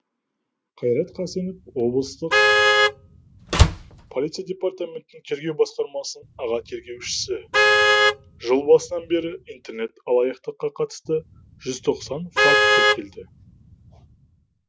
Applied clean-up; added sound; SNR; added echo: none; Slam + Vehicle horn, car horn, honking; -4 dB; none.